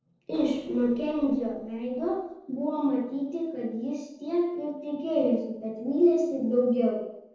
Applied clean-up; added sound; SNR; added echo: neural separator model SepFormer DNS4.